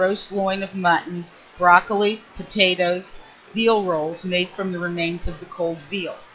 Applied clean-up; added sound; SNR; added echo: classical method log-MMSE.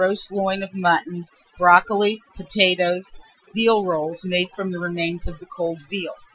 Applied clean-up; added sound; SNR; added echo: classical method Wiener filter.